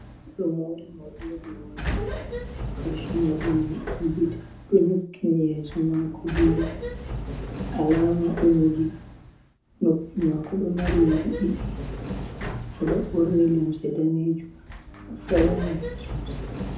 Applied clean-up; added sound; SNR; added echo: none; Sliding door; 8 dB; reverberation time 0.5 s.